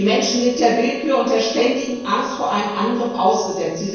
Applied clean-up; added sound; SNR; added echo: neural separator model SepFormer DNS4.